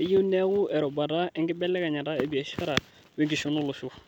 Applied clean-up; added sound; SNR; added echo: none; none; none; none.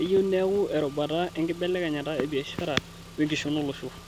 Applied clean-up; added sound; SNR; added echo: none; Engine / Car; 18 dB; none.